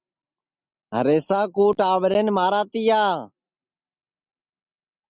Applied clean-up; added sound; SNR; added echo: none; none; none; none.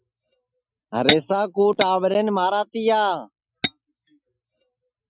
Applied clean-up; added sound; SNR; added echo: classical method Wiener filter.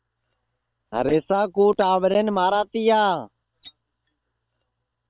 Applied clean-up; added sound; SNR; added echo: neural separator model SepFormer WHAM!.